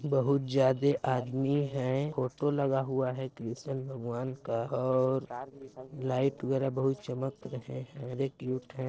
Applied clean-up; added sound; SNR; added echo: neural separator model SepFormer DNS4.